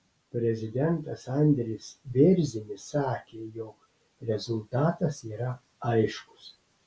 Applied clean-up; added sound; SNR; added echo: none; none; none; none.